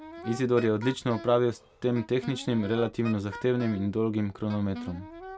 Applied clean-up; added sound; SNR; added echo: none; Wind instrument, woodwind instrument; 15 dB; none.